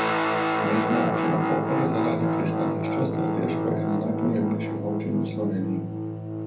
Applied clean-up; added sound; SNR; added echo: none; Guitar; -2 dB; reverberation time 0.6 s.